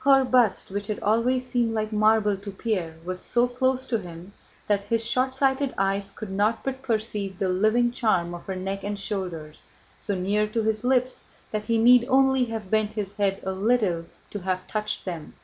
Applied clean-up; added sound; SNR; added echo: none; none; none; none.